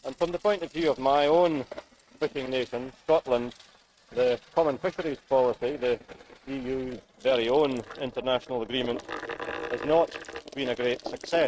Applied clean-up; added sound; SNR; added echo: neural mask model RNNoise.